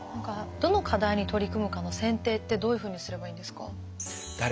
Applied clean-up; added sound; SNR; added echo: none; Bowed string instrument; 10 dB; none.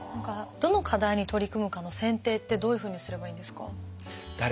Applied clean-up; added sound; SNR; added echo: none; none; none; none.